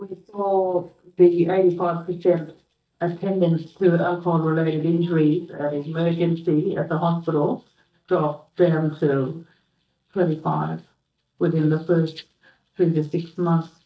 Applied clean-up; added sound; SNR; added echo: neural mask model DeepFilterNet 3.